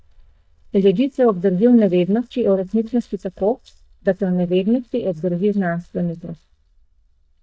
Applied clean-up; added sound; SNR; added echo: neural mask model DeepFilterNet 3.